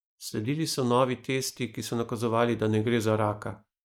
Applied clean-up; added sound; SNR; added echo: neural mask model Resemble Enhance denoiser.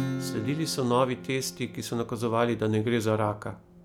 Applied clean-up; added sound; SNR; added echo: none; Acoustic guitar / Strum; 11 dB; none.